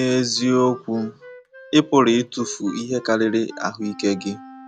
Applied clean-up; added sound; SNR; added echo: none; Wind instrument, woodwind instrument; 20 dB; none.